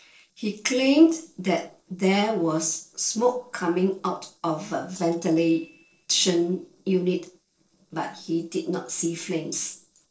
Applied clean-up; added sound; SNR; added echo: neural separator model SepFormer DNS4.